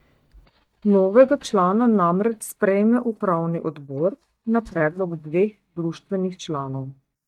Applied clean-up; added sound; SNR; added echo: neural mask model DeepFilterNet 3.